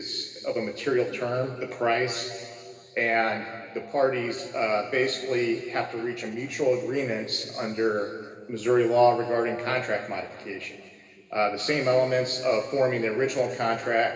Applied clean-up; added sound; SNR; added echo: none; none; none; reverberation time 2.4 s.